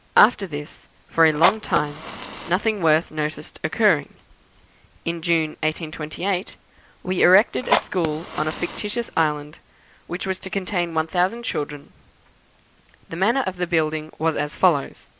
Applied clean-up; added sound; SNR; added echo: none; Fire; 5 dB; none.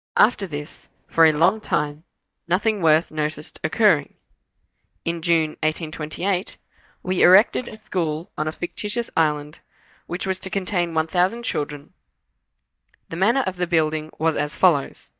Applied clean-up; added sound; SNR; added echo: neural mask model DeepFilterNet 3.